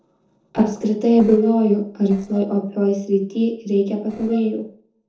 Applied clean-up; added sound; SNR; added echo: neural separator model SepFormer DNS4.